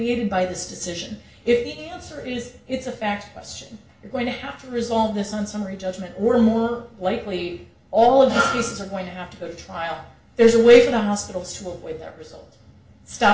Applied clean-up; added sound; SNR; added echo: none; none; none; reverberation time 0.2 s.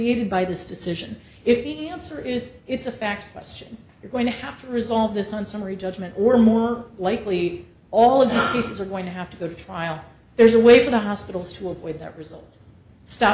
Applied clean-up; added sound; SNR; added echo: none; none; none; none.